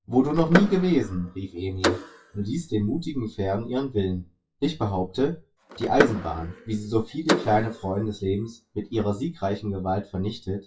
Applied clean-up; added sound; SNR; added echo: classical method WPE with log-MMSE.